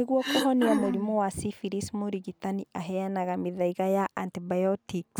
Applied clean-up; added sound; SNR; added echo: none; Cough; 2 dB; none.